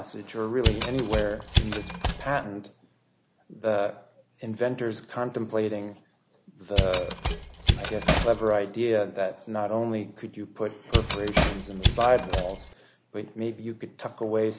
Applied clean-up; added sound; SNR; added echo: none; Mechanisms + Hammer; -3 dB; none.